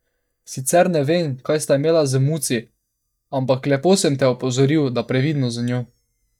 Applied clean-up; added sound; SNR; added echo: neural mask model DeepFilterNet 3.